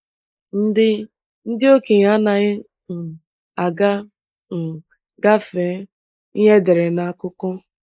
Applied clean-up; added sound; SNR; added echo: neural mask model Resemble Enhance denoiser.